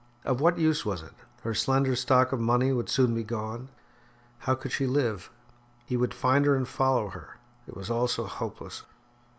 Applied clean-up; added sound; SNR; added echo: none; none; none; none.